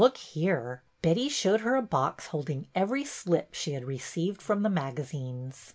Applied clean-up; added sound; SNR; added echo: none; none; none; none.